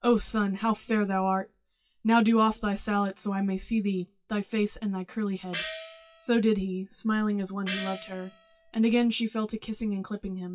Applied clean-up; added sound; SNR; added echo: classical method WPE with log-MMSE.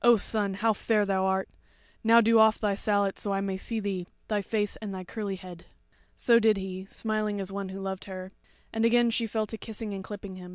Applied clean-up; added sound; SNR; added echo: none; none; none; none.